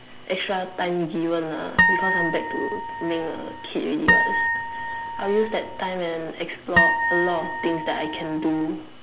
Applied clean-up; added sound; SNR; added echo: none; Harp; -2 dB; none.